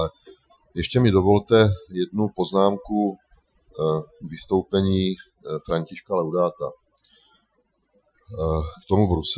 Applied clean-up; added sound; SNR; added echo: classical method Wiener filter.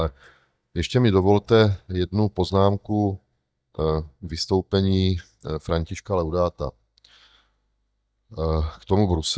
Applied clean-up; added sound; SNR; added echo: neural mask model DeepFilterNet 3.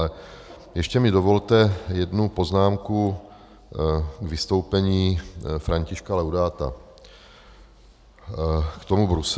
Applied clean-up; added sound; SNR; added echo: none; none; none; none.